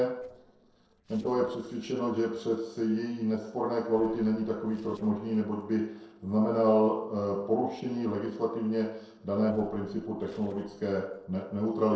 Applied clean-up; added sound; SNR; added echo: neural separator model SepFormer DNS4.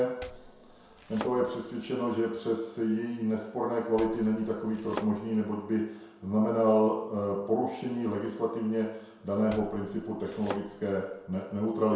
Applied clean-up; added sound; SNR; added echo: none; Domestic sounds, home sounds; 16 dB; reverberation time 0.7 s.